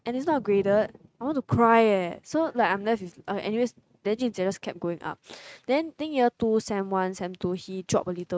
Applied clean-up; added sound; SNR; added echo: neural mask model RNNoise.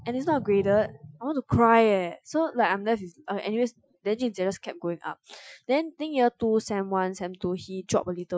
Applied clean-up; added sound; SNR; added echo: classical method Wiener filter.